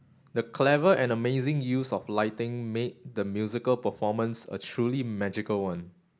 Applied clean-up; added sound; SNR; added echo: none; none; none; none.